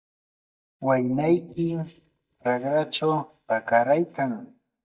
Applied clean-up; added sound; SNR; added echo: neural mask model DeepFilterNet 3.